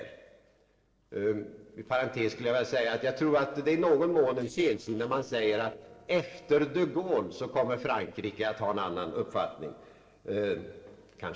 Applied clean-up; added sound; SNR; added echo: neural separator model SepFormer DNS4.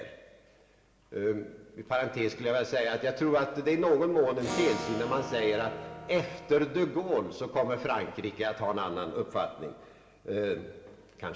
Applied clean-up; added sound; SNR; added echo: none; Acoustic guitar / Strum; 9 dB; reverberation time 1.7 s.